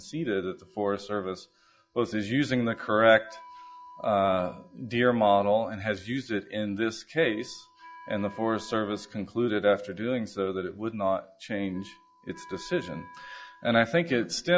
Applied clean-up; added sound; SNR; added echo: classical method log-MMSE.